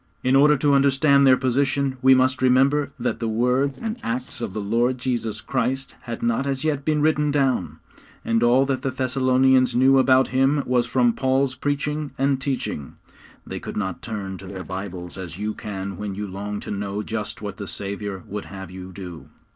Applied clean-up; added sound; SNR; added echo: neural separator model SepFormer DNS4.